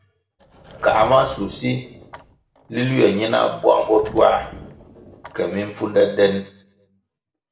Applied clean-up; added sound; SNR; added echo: none; Sliding door / Wood; 19 dB; reverberation time 0.5 s.